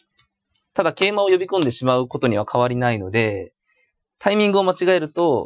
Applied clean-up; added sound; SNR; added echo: classical method Wiener filter.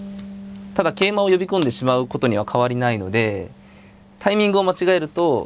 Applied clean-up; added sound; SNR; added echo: none; Bass guitar; 20 dB; none.